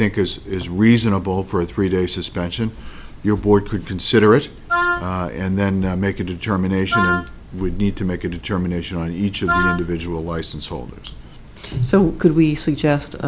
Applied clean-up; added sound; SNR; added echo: none; Wind instrument, woodwind instrument; 2 dB; none.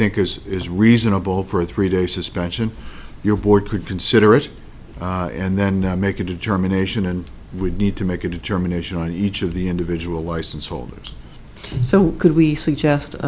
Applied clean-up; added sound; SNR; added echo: none; none; none; none.